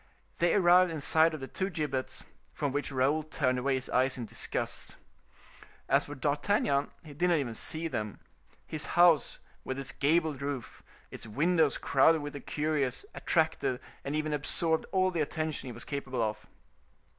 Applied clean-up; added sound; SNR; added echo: none; none; none; none.